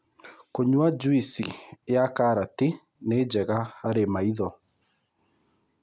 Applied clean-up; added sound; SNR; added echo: none; none; none; none.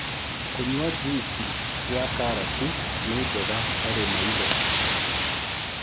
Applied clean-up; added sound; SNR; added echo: none; Wind; -4 dB; none.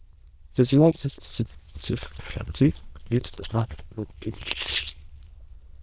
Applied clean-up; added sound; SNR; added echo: neural diffusion model UNIVERSE++.